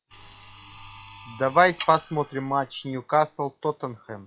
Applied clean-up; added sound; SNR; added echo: classical method log-MMSE.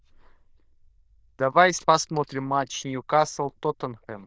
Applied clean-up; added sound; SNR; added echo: neural diffusion model UNIVERSE++.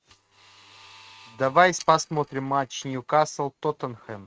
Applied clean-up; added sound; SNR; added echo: neural mask model RNNoise.